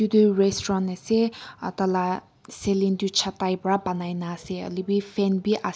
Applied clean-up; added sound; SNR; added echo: none; none; none; none.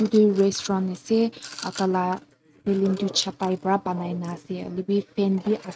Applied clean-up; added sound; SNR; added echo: neural mask model RNNoise.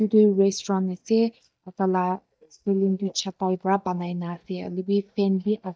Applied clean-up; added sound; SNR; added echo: neural mask model DeepFilterNet 3.